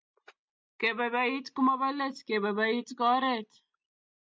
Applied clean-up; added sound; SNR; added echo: none; none; none; none.